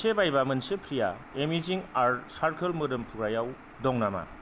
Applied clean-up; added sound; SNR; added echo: none; none; none; none.